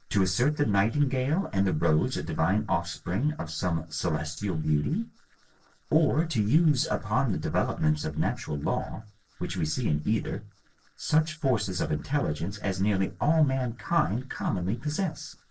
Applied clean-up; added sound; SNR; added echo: neural separator model SepFormer DNS4.